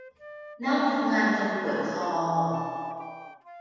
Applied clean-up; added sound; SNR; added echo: none; Wind instrument, woodwind instrument; 18 dB; reverberation time 2.1 s.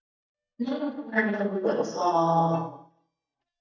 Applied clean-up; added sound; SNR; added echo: neural mask model DeepFilterNet 3.